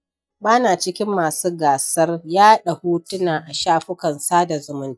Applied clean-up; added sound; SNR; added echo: neural mask model DeepFilterNet 3.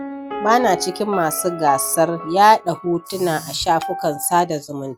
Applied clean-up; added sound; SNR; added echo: none; Piano; 13 dB; none.